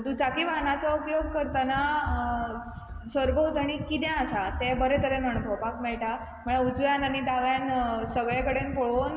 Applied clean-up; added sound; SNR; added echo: none; Run; 12 dB; none.